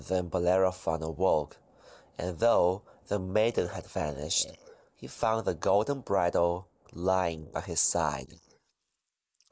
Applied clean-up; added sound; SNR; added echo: neural mask model Resemble Enhance denoiser.